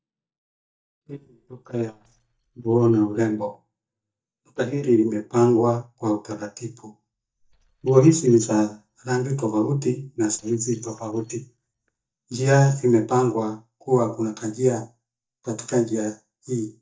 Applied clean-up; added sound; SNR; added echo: neural mask model DeepFilterNet 3.